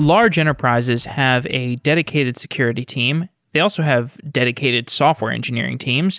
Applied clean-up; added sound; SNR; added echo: none; none; none; none.